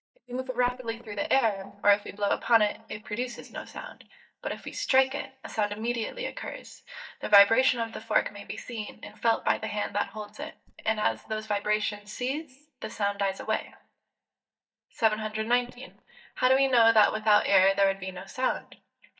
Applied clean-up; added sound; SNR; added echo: neural mask model DeepFilterNet 3.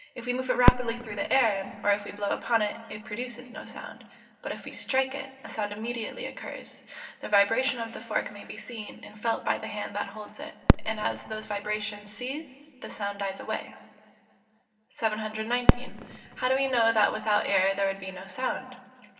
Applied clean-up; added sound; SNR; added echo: none; Fireworks; -1 dB; reverberation time 2.7 s.